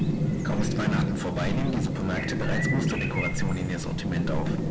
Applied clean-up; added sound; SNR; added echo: none; Chirp, tweet; -4 dB; none.